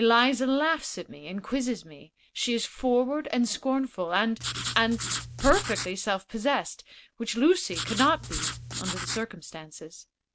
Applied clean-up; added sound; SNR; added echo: none; Writing; 6 dB; none.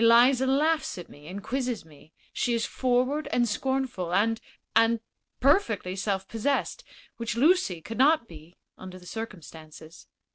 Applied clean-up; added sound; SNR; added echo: none; none; none; none.